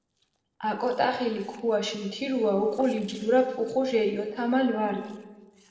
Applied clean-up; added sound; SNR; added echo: neural separator model SepFormer DNS4.